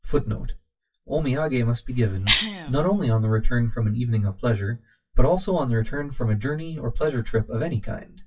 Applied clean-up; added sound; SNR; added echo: classical method WPE with log-MMSE.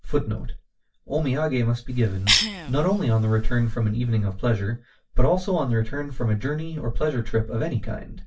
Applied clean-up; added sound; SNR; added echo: none; Cough; 6 dB; reverberation time 0.2 s.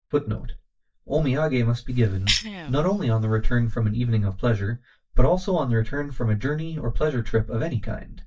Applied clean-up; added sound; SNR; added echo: neural mask model DeepFilterNet 3.